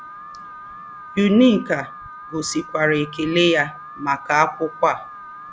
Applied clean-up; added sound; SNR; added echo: none; Alarm; 16 dB; none.